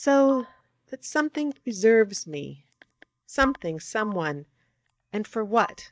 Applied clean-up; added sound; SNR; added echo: neural mask model DeepFilterNet 3.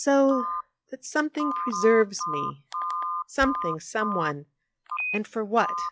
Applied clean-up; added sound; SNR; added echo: classical method log-MMSE.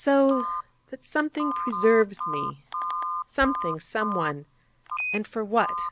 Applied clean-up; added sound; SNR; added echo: none; Telephone; 5 dB; none.